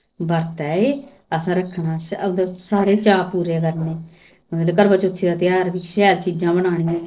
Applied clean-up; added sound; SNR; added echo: neural separator model SepFormer DNS4.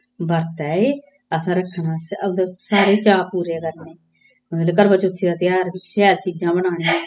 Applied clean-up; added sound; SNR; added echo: classical method spectral subtraction.